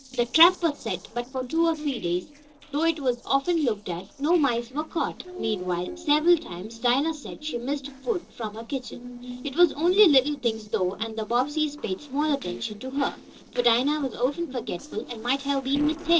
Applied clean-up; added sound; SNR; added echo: neural separator model SepFormer DNS4.